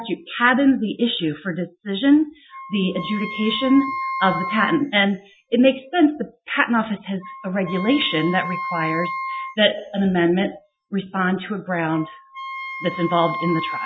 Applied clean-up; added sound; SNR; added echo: classical method Wiener filter.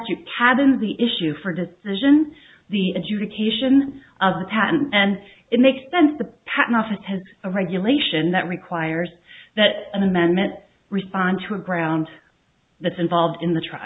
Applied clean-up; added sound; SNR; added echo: none; none; none; none.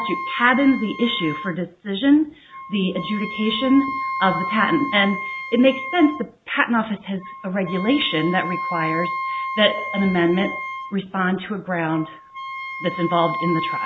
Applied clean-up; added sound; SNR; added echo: none; Wind instrument, woodwind instrument; 8 dB; none.